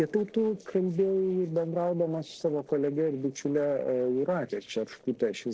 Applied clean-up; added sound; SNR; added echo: neural separator model SepFormer DNS4.